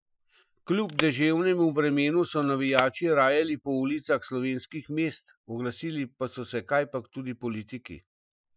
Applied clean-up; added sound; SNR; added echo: classical method Wiener filter.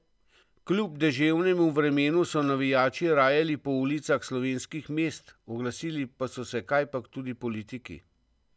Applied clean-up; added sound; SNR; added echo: none; none; none; none.